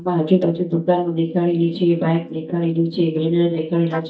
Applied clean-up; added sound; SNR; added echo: neural mask model DeepFilterNet 3.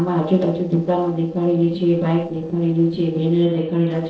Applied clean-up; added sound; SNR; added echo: neural separator model SepFormer DNS4.